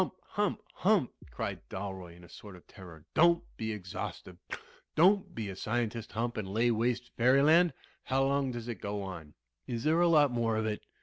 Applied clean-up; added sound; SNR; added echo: none; Bass drum; 20 dB; none.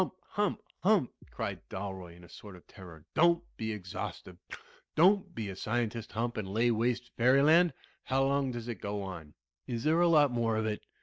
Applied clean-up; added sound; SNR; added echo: neural mask model DeepFilterNet 3.